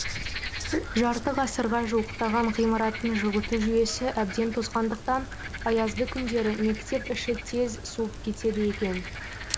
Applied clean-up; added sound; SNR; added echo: none; Frog; 9 dB; none.